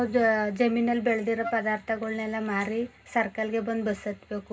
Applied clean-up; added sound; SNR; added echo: none; Wind instrument, woodwind instrument; 13 dB; reverberation time 0.2 s.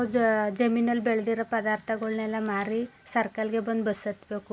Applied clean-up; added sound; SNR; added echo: none; none; none; none.